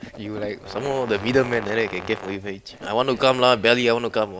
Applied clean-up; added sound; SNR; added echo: none; Brass instrument; 14 dB; none.